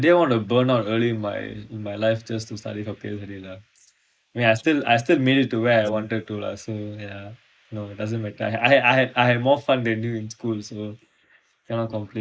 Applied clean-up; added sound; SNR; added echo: neural mask model Resemble Enhance denoiser.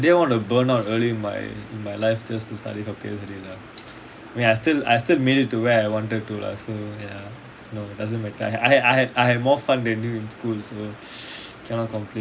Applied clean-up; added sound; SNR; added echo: none; none; none; none.